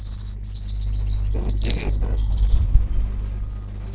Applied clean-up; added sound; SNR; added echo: neural separator model SepFormer DNS4.